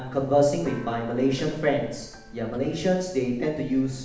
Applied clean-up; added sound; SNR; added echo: none; Keyboard (musical); 16 dB; reverberation time 0.8 s.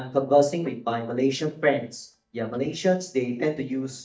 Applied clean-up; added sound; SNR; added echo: neural mask model DeepFilterNet 3.